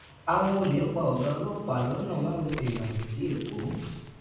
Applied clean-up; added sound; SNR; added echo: none; Bird; 17 dB; reverberation time 1.2 s.